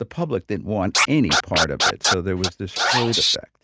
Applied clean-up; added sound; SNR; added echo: neural mask model RNNoise.